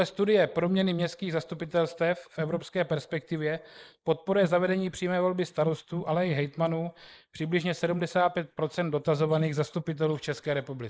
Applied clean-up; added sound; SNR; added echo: neural mask model Resemble Enhance denoiser.